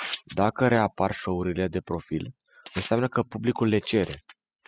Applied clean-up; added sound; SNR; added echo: classical method spectral subtraction.